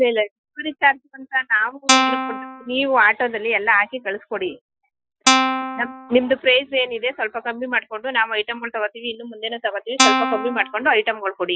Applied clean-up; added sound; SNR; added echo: classical method Wiener filter.